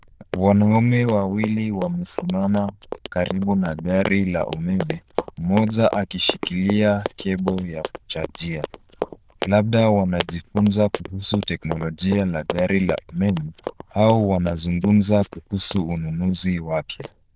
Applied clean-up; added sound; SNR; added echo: neural diffusion model UNIVERSE++.